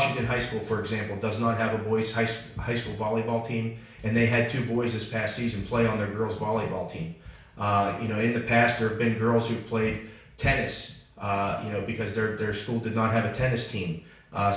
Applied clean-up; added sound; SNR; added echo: none; none; none; reverberation time 0.6 s.